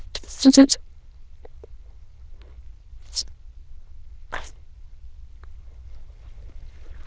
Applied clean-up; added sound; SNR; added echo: neural diffusion model UNIVERSE++.